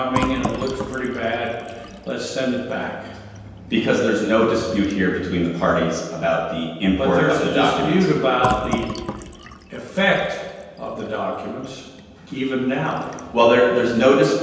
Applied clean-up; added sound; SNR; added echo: none; Fill (with liquid); 14 dB; reverberation time 1.2 s.